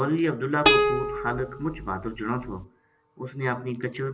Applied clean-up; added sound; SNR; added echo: none; Plucked string instrument; -3 dB; none.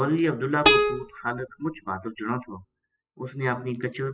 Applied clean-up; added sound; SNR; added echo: classical method spectral subtraction.